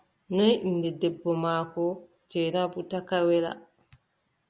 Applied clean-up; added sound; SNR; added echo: none; none; none; none.